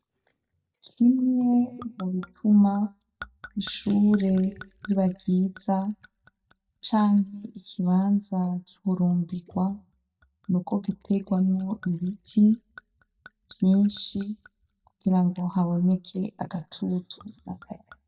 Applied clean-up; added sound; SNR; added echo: neural mask model DeepFilterNet 3.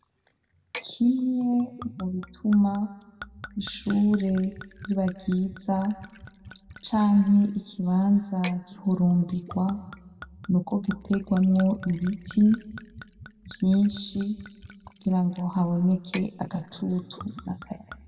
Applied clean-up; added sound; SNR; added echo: none; Gurgling / Chink, clink / Liquid; 17 dB; reverberation time 1.5 s.